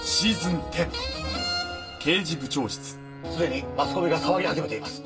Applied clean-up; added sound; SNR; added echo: none; Wind instrument, woodwind instrument; 17 dB; reverberation time 0.2 s.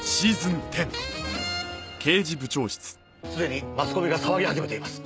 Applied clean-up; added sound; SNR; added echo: none; none; none; none.